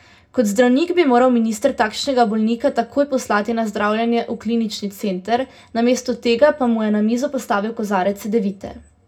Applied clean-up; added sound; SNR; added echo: none; none; none; reverberation time 0.2 s.